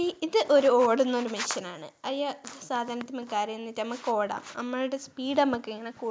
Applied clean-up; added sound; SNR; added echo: none; none; none; none.